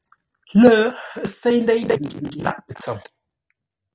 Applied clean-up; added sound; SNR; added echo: none; none; none; none.